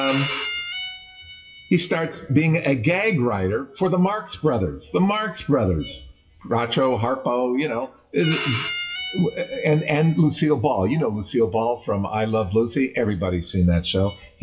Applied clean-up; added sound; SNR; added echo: classical method WPE with log-MMSE.